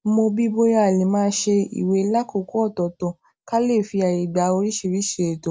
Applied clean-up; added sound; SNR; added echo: none; none; none; none.